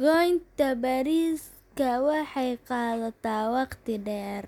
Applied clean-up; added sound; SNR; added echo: none; none; none; none.